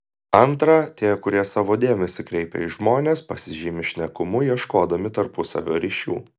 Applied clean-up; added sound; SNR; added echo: none; none; none; none.